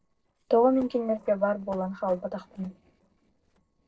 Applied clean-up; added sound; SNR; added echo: neural separator model SepFormer DNS4.